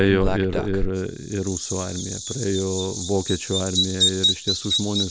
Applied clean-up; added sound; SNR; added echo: none; Bird vocalization, bird call, bird song; 2 dB; none.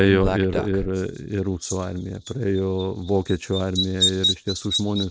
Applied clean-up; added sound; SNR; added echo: neural mask model RNNoise.